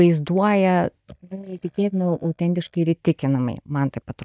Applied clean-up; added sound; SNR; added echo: neural mask model DeepFilterNet 3.